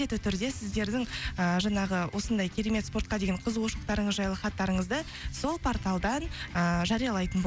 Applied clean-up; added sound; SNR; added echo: none; none; none; none.